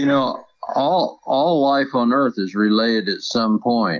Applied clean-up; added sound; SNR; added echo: none; none; none; none.